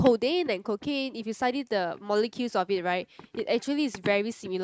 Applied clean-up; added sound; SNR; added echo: neural mask model RNNoise.